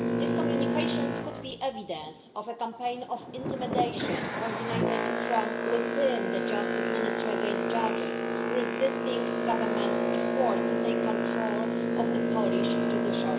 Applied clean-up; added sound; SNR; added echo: none; Boat, Water vehicle; -4 dB; reverberation time 0.6 s.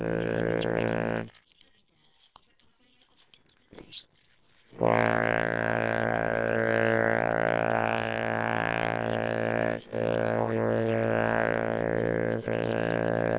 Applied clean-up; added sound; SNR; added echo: neural separator model SepFormer WHAMR!.